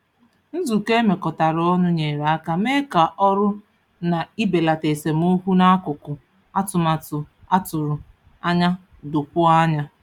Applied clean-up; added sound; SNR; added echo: none; none; none; none.